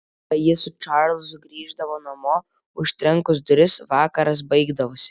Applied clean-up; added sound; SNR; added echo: none; none; none; none.